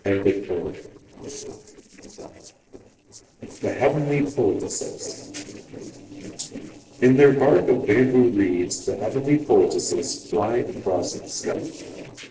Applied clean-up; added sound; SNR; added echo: neural separator model SepFormer DNS4.